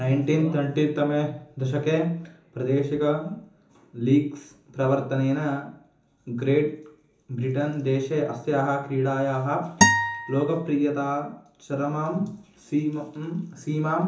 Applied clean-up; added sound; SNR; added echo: none; Acoustic guitar; -1 dB; reverberation time 0.7 s.